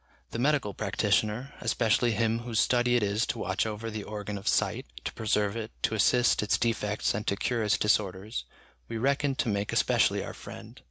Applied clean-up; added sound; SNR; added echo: none; none; none; none.